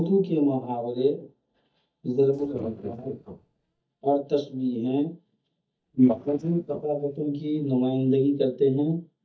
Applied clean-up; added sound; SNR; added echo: neural mask model DeepFilterNet 3.